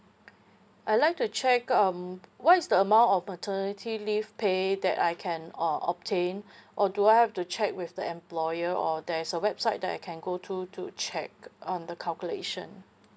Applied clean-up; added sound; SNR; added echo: none; none; none; none.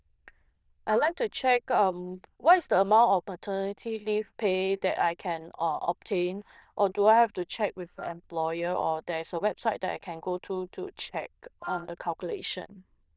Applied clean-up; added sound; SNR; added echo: neural diffusion model UNIVERSE++.